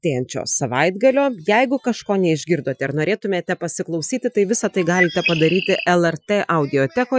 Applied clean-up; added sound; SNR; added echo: classical method Wiener filter.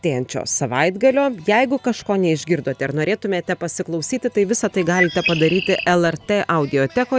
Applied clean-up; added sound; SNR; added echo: none; Bird; 7 dB; none.